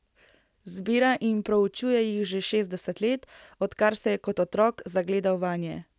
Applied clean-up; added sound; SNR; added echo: none; none; none; none.